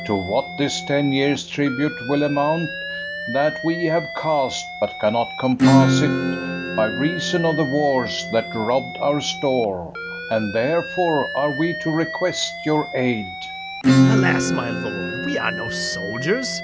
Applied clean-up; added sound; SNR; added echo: none; Alarm + Acoustic guitar / Strum; 2 dB; none.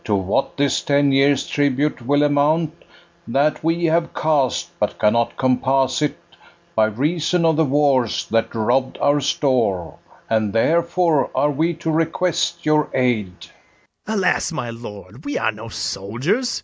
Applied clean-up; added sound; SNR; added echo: none; none; none; none.